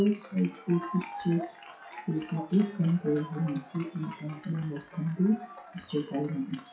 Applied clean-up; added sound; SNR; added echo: classical method WPE with log-MMSE.